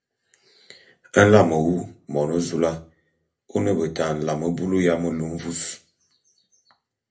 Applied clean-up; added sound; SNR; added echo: none; none; none; reverberation time 0.3 s.